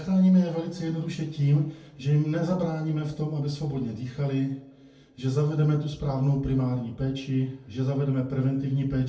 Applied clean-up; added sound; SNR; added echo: none; none; none; reverberation time 0.4 s.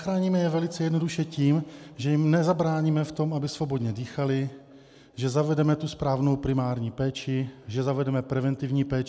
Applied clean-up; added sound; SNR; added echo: none; none; none; none.